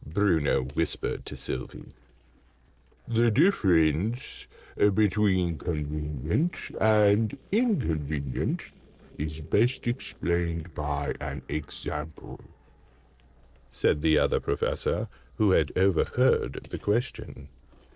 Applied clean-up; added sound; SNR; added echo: neural separator model SepFormer DNS4.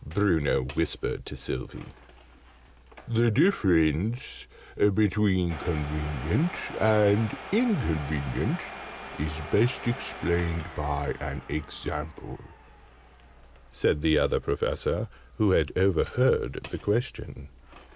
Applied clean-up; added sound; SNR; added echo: none; Domestic sounds, home sounds; 17 dB; none.